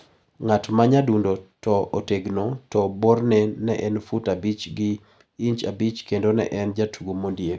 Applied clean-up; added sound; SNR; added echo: none; none; none; none.